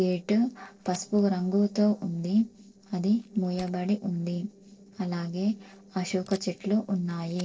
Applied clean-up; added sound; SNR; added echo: neural separator model SepFormer DNS4.